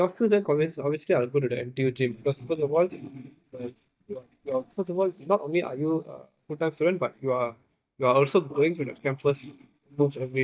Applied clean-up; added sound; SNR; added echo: neural mask model DeepFilterNet 3.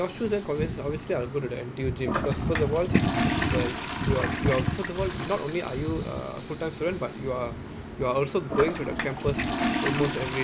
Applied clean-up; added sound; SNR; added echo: none; Toilet flush; 5 dB; none.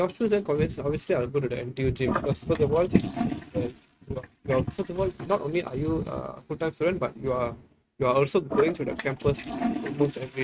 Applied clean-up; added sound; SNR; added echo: neural mask model RNNoise.